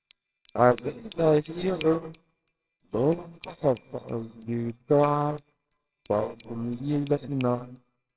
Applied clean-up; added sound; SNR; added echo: neural separator model SepFormer WHAMR!.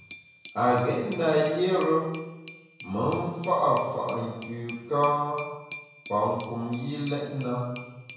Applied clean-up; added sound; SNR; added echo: none; Glass; 19 dB; reverberation time 1.0 s.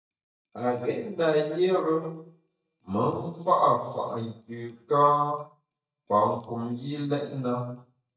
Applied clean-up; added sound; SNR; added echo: neural mask model DeepFilterNet 3.